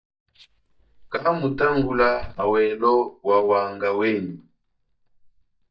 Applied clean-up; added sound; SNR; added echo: neural mask model DeepFilterNet 3.